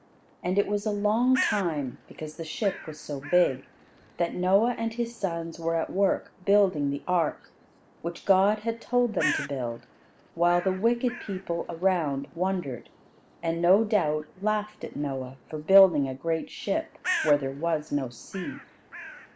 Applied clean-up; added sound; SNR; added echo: none; Bird; 14 dB; none.